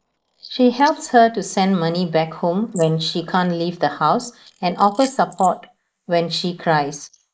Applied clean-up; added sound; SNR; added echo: neural mask model Resemble Enhance denoiser.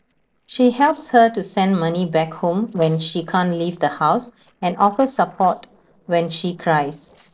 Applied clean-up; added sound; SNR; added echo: neural separator model SepFormer DNS4.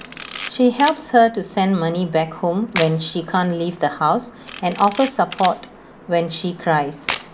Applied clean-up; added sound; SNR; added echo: none; Camera; 11 dB; none.